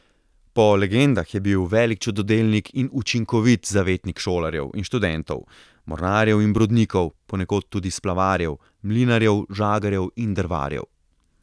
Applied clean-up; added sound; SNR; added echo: none; none; none; none.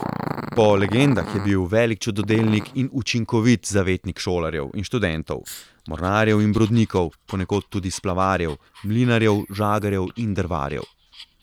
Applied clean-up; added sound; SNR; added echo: none; Growling; 15 dB; none.